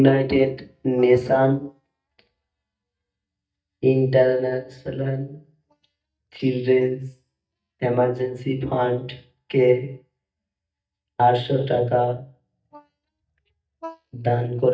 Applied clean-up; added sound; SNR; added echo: neural mask model DeepFilterNet 3.